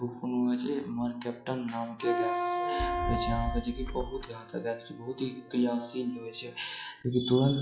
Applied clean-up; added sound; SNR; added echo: classical method log-MMSE.